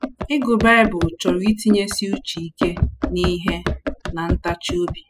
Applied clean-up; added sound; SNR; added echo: classical method spectral subtraction.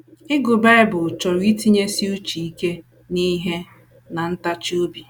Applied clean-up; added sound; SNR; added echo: none; none; none; none.